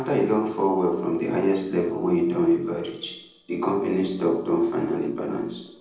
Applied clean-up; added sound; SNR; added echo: neural separator model SepFormer DNS4.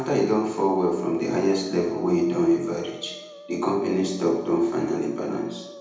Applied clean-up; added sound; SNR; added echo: none; Musical instrument; 19 dB; reverberation time 0.8 s.